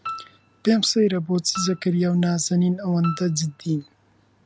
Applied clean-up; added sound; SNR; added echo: none; Piano; 16 dB; none.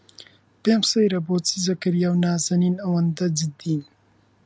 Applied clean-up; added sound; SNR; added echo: none; none; none; none.